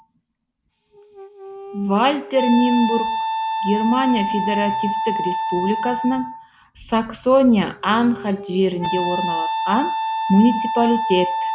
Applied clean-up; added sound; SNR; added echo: none; Wind instrument, woodwind instrument; 4 dB; none.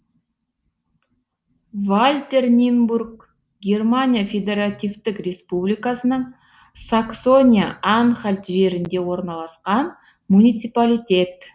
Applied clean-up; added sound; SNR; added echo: none; none; none; none.